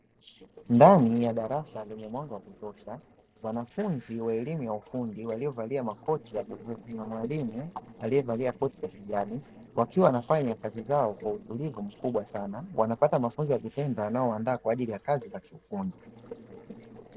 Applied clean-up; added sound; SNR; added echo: neural separator model SepFormer DNS4.